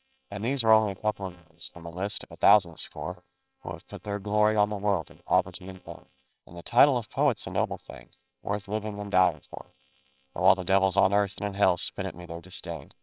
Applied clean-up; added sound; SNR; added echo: neural separator model SepFormer WHAMR!.